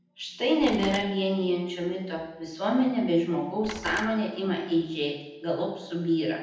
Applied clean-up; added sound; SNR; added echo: none; Telephone; 14 dB; reverberation time 0.9 s.